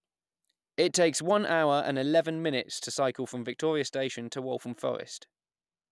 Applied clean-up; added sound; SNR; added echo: none; none; none; none.